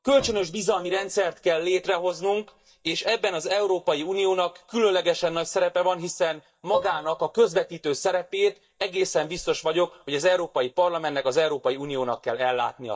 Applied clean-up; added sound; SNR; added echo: neural mask model DeepFilterNet 3.